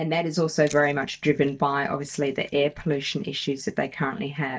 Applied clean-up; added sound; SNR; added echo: neural mask model DeepFilterNet 3.